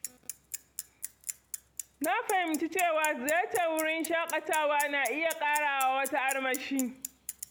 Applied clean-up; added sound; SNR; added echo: none; Bicycle; 12 dB; none.